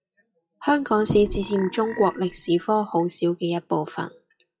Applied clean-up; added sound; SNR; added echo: classical method WPE with log-MMSE.